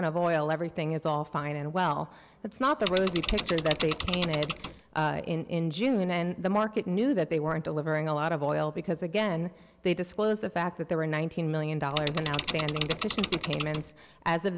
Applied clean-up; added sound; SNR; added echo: none; Mechanisms / Bicycle; -2 dB; none.